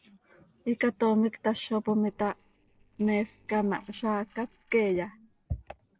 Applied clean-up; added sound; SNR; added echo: neural separator model SepFormer DNS4.